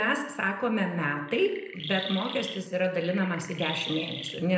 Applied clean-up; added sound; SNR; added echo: none; Chirp, tweet; 10 dB; reverberation time 0.8 s.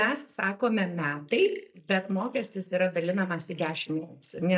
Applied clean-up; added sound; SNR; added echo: neural mask model DeepFilterNet 3.